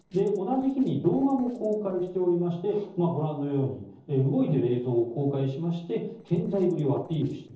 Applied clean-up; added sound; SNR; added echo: neural separator model SepFormer DNS4.